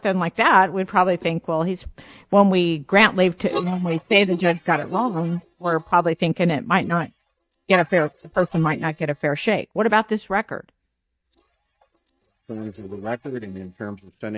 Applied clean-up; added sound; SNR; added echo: neural mask model DeepFilterNet 3.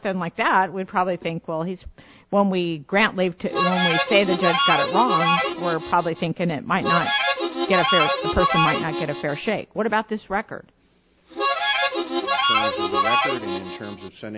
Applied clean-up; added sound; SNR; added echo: none; Harmonica; -2 dB; none.